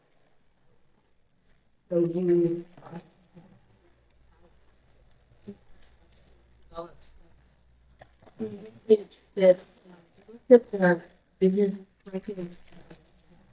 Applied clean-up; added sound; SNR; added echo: neural mask model DeepFilterNet 3.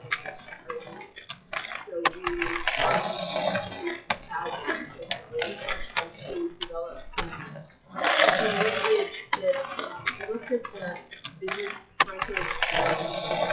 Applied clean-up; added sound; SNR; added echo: classical method WPE with log-MMSE.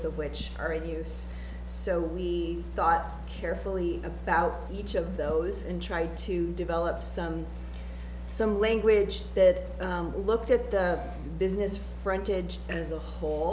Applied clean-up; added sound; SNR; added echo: none; none; none; none.